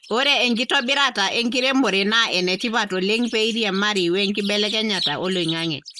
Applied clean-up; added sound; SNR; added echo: neural mask model Resemble Enhance denoiser.